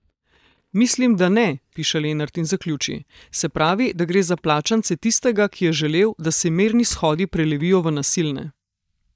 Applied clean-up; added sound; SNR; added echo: neural mask model DeepFilterNet 3.